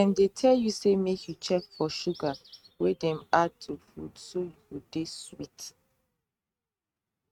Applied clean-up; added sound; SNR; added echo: neural mask model RNNoise.